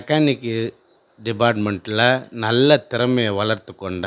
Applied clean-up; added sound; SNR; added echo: none; none; none; none.